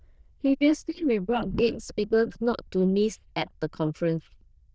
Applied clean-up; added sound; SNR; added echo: neural diffusion model UNIVERSE++.